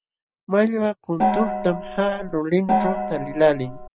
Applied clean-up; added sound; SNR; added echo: none; Gong; 2 dB; none.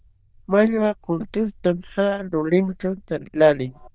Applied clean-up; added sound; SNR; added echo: neural diffusion model UNIVERSE++.